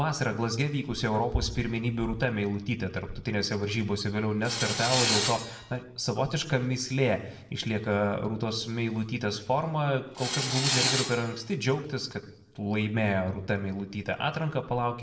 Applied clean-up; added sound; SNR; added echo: none; Tools; 1 dB; reverberation time 0.7 s.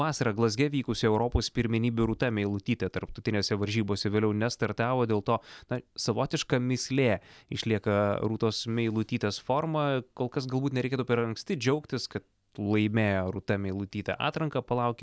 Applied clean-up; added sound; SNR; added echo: none; none; none; none.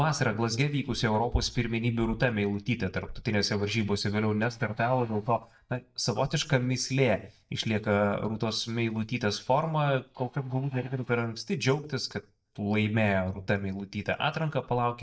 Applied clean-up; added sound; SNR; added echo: neural mask model DeepFilterNet 3.